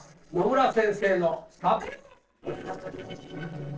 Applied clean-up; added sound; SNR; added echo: neural separator model SepFormer DNS4.